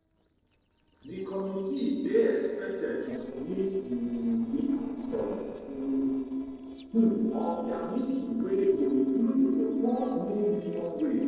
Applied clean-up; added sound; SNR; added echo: neural separator model SepFormer DNS4.